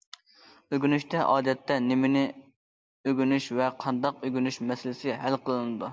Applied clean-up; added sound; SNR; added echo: none; none; none; none.